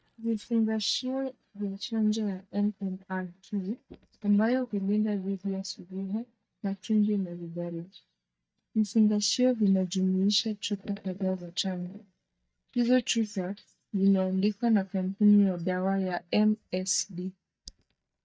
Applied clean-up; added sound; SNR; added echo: neural mask model DeepFilterNet 3.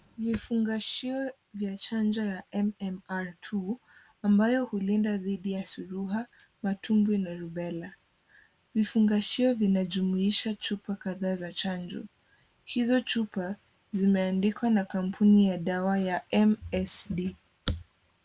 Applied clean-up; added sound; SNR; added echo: none; none; none; none.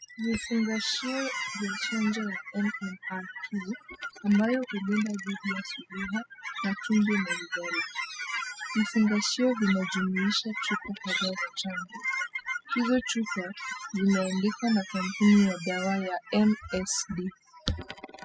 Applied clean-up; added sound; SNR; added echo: classical method spectral subtraction.